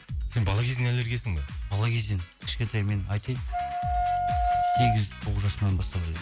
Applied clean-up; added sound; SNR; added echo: none; Wind instrument, woodwind instrument; 0 dB; none.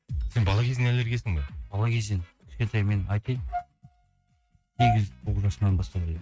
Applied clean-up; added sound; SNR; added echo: neural mask model RNNoise.